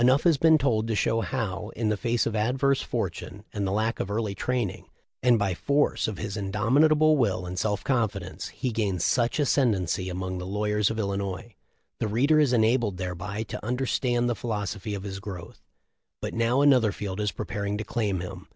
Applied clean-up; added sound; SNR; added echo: none; none; none; none.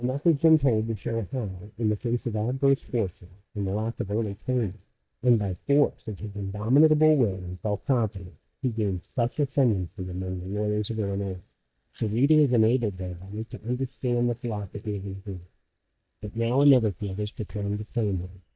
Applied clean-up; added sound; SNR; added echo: neural mask model DeepFilterNet 3.